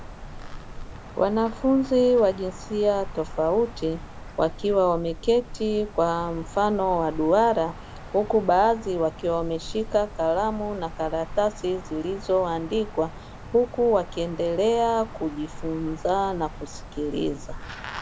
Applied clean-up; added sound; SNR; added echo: none; Wind; 13 dB; none.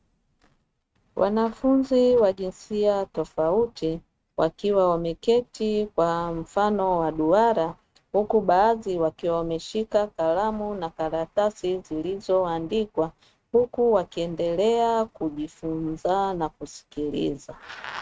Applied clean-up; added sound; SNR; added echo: neural mask model RNNoise.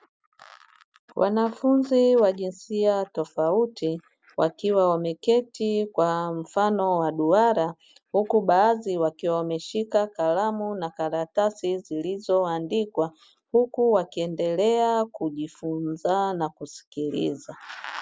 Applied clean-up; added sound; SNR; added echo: none; none; none; none.